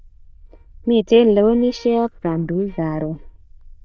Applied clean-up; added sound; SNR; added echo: neural diffusion model UNIVERSE++.